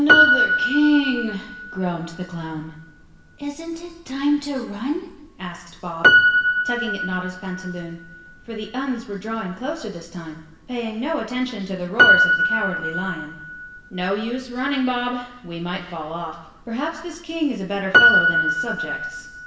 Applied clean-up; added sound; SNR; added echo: none; Piano; -3 dB; reverberation time 1.1 s.